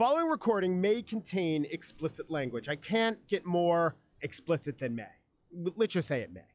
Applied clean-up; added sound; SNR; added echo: classical method log-MMSE.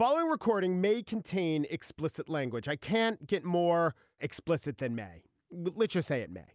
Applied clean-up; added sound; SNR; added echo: none; none; none; none.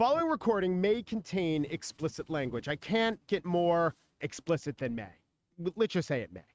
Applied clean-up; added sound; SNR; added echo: neural mask model RNNoise.